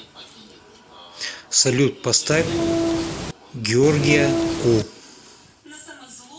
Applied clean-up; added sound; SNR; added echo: none; Train; 0 dB; none.